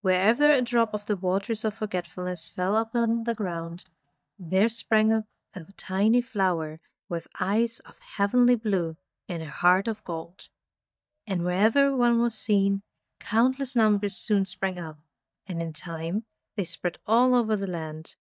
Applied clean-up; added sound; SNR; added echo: neural mask model DeepFilterNet 3.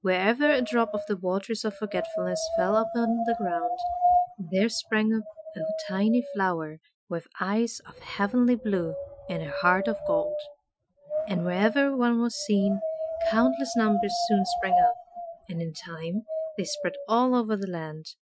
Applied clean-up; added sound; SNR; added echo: classical method Wiener filter.